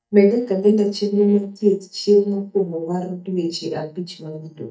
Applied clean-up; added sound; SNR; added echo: neural mask model DeepFilterNet 3.